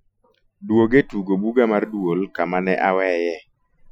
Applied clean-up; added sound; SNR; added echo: classical method Wiener filter.